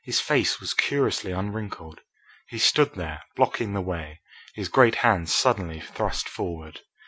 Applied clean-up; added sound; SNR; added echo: none; none; none; none.